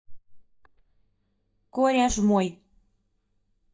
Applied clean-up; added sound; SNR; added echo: neural mask model DeepFilterNet 3.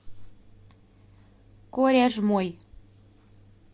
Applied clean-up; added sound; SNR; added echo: none; none; none; none.